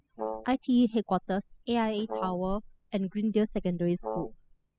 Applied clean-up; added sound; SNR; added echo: classical method spectral subtraction.